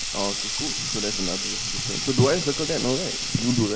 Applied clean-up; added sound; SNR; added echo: none; Sink (filling or washing); 2 dB; reverberation time 1.2 s.